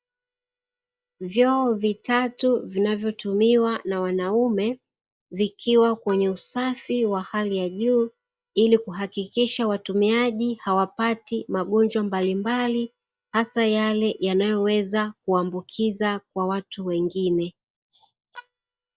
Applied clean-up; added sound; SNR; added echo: neural mask model DeepFilterNet 3.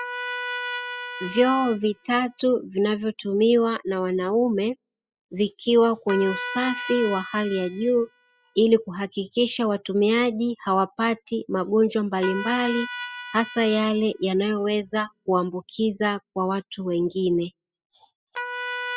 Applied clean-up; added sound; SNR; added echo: classical method spectral subtraction.